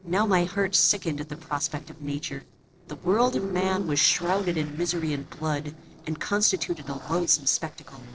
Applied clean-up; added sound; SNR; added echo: neural separator model SepFormer DNS4.